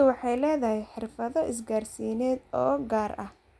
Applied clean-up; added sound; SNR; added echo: none; none; none; none.